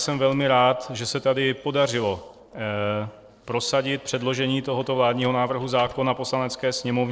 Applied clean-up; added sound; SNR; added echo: neural separator model SepFormer DNS4.